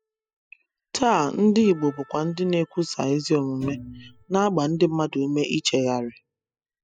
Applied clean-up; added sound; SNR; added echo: classical method spectral subtraction.